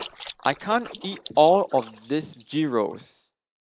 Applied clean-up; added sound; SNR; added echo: neural mask model Resemble Enhance denoiser.